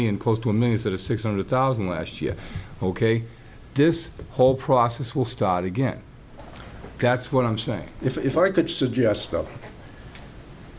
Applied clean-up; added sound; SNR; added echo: none; none; none; none.